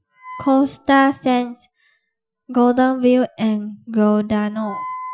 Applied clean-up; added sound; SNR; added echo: classical method Wiener filter.